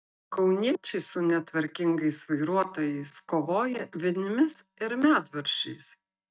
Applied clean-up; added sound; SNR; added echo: neural mask model DeepFilterNet 3.